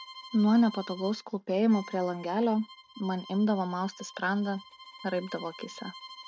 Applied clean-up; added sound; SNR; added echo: none; Bowed string instrument; 19 dB; none.